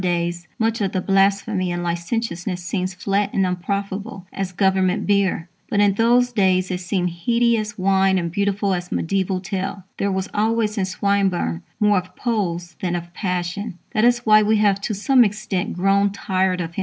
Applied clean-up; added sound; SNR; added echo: none; none; none; none.